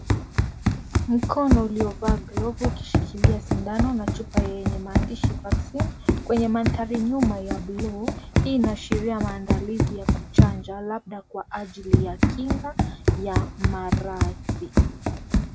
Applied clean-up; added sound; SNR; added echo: none; Run; -5 dB; none.